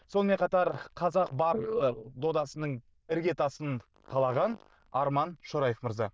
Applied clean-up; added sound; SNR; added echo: neural diffusion model UNIVERSE++.